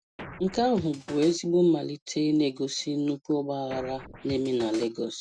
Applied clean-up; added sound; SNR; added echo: none; Scratching (performance technique); 16 dB; none.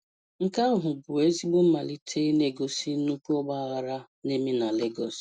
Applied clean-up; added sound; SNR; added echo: none; none; none; none.